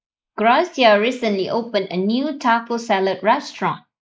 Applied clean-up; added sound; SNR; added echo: neural mask model Resemble Enhance denoiser.